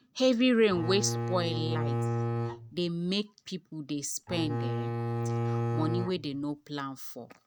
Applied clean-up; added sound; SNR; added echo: neural mask model RNNoise.